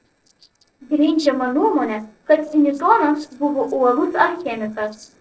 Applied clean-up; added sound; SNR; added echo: neural separator model SepFormer DNS4.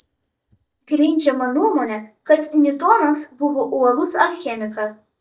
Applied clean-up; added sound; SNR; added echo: neural mask model DeepFilterNet 3.